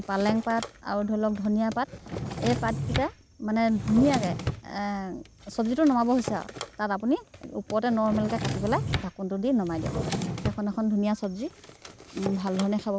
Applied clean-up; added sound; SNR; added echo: none; Drawer open or close; 8 dB; none.